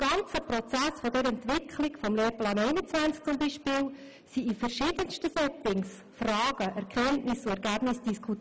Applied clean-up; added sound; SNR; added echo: none; none; none; none.